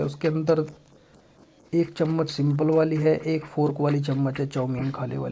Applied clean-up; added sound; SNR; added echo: neural mask model Resemble Enhance denoiser.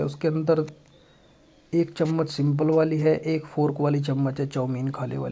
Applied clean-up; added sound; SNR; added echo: none; none; none; none.